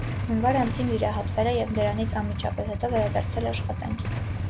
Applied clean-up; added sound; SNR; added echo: none; Idling / Engine starting / Motorcycle / Accelerating, revving, vroom; 2 dB; none.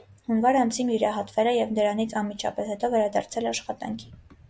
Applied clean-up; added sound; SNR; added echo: none; none; none; none.